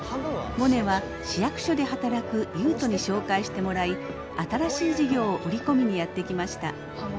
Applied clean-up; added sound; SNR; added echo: none; none; none; none.